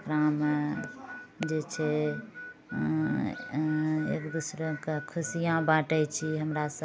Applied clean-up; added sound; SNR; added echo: none; Harmonica; 15 dB; none.